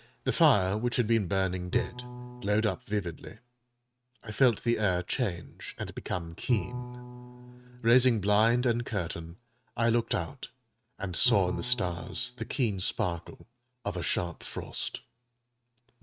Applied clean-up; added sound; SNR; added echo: neural mask model RNNoise.